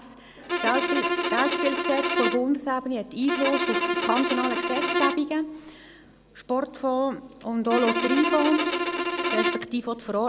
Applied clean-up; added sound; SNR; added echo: none; Bowed string instrument; 0 dB; none.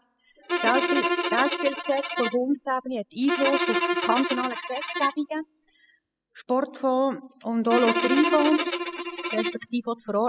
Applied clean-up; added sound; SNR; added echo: classical method spectral subtraction.